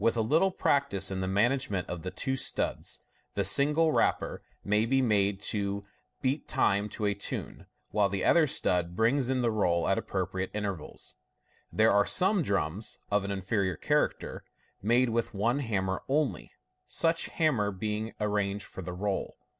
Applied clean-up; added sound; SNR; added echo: none; none; none; none.